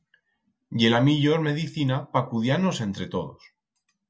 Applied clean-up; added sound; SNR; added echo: none; none; none; none.